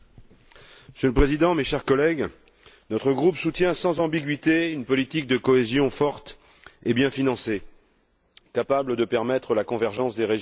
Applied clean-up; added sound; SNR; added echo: none; none; none; none.